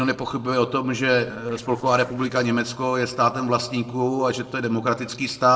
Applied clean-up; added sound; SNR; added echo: neural separator model SepFormer DNS4.